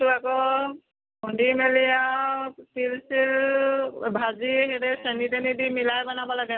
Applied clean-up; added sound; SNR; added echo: none; none; none; none.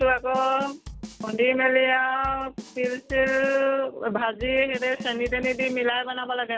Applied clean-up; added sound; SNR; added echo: none; Drum kit; 17 dB; none.